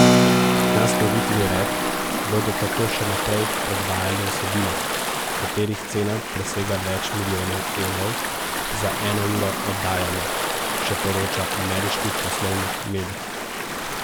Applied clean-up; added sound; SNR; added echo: none; Stream / Ocean + Keyboard (musical); -4 dB; none.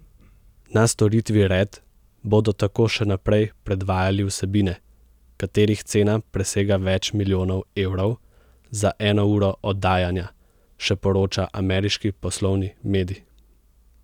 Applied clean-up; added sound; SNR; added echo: none; none; none; none.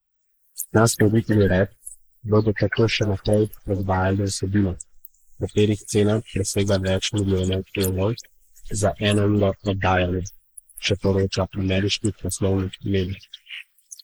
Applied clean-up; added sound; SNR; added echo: neural mask model Resemble Enhance denoiser.